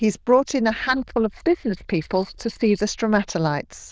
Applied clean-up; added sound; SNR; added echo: neural diffusion model UNIVERSE++.